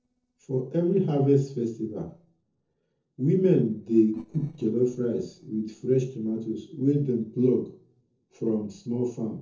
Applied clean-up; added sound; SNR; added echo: neural separator model SepFormer DNS4.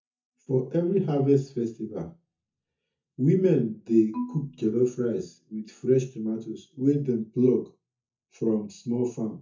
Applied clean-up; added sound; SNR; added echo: neural mask model DeepFilterNet 3.